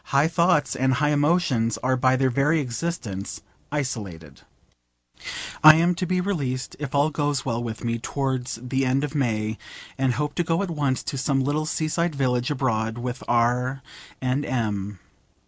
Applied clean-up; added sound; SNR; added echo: none; none; none; none.